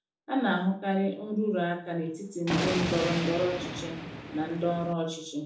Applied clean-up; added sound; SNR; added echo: none; Thunder; 3 dB; reverberation time 1.0 s.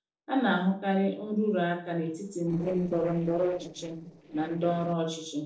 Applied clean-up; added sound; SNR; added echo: neural separator model SepFormer DNS4.